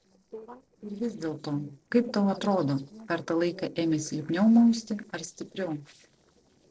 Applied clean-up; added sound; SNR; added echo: neural separator model SepFormer DNS4.